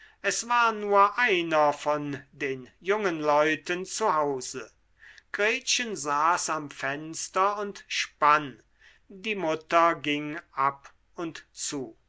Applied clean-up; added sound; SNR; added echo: none; none; none; none.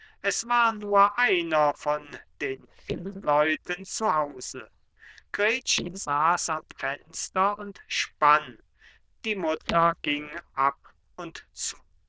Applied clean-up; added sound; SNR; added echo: neural diffusion model UNIVERSE++.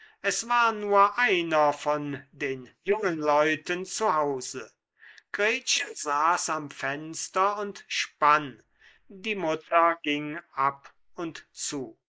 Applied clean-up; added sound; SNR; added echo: neural mask model Resemble Enhance denoiser.